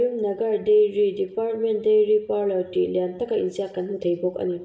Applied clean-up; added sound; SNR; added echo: none; none; none; reverberation time 0.6 s.